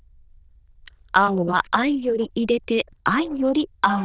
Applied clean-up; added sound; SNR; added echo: neural diffusion model UNIVERSE++.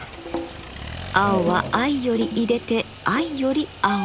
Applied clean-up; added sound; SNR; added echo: none; Bathtub (filling or washing) / Water tap, faucet + Accelerating, revving, vroom; 11 dB; none.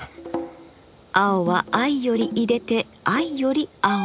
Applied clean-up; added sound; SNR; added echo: none; none; none; none.